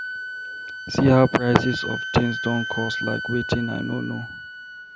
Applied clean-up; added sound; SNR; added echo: none; Wind instrument, woodwind instrument; 8 dB; none.